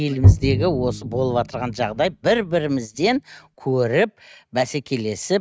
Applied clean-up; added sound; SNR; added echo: neural mask model RNNoise.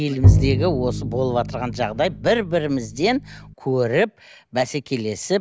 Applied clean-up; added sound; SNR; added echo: none; Bowed string instrument; -1 dB; none.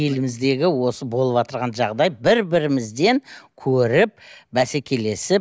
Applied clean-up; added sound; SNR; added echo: none; none; none; none.